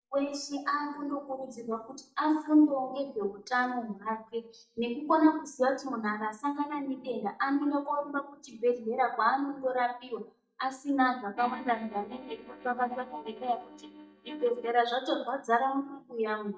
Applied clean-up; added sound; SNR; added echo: neural mask model DeepFilterNet 3.